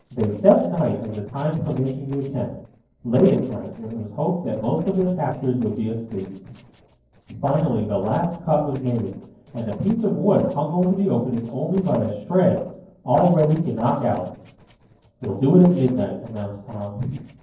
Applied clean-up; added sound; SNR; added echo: neural separator model SepFormer DNS4.